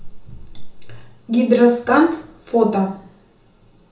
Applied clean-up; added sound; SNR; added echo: none; none; none; reverberation time 0.7 s.